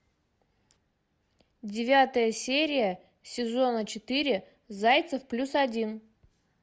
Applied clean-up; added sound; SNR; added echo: none; none; none; none.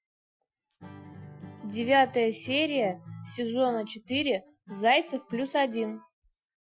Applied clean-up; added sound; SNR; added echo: classical method Wiener filter.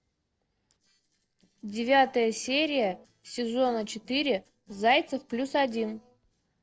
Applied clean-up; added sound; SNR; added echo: neural separator model SepFormer DNS4.